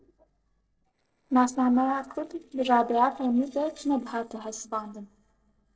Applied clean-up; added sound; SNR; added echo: neural separator model SepFormer DNS4.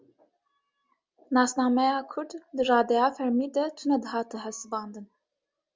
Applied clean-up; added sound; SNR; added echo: none; none; none; none.